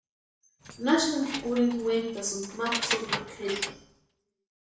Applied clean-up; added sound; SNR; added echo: none; Keys jangling; 6 dB; reverberation time 0.7 s.